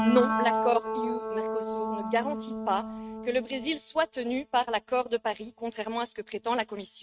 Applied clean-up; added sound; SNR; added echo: neural mask model RNNoise.